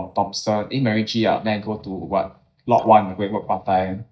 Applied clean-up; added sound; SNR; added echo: neural mask model DeepFilterNet 3.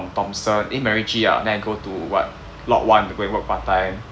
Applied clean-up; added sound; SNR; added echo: none; none; none; none.